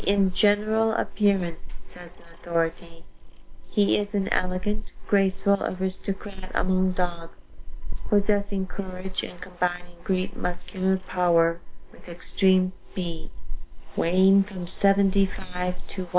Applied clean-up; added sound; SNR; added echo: neural separator model SepFormer WHAM!.